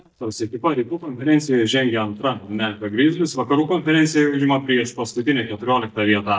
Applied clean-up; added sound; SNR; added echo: neural mask model DeepFilterNet 3.